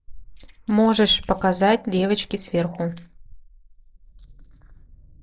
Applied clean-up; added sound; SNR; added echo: neural mask model Resemble Enhance denoiser.